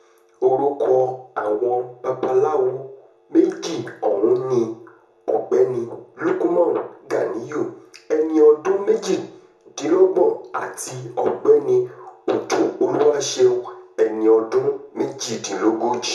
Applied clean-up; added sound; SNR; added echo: none; none; none; reverberation time 0.6 s.